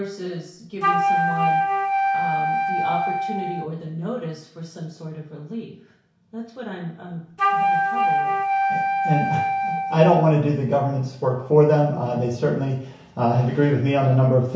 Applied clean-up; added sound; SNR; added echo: none; Wind instrument, woodwind instrument; -1 dB; reverberation time 0.6 s.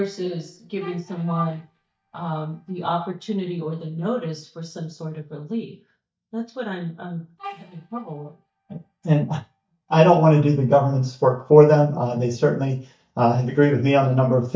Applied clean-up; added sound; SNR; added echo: neural mask model DeepFilterNet 3.